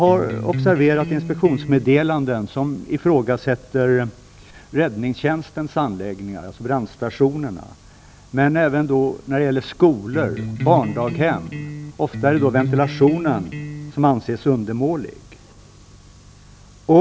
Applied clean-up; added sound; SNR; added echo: none; Electric guitar; 7 dB; none.